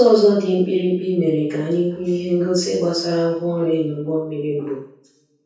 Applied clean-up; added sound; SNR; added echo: none; none; none; reverberation time 0.6 s.